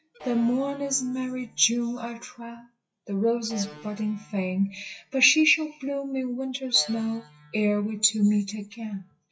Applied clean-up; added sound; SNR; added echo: classical method WPE with log-MMSE.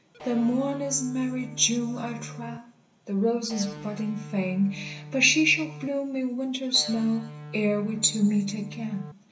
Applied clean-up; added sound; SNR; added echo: none; Electric guitar; 13 dB; reverberation time 0.7 s.